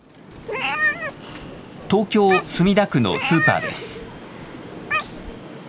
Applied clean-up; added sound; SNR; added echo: none; Meow; 5 dB; none.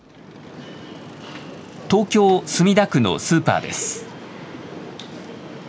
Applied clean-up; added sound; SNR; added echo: none; none; none; none.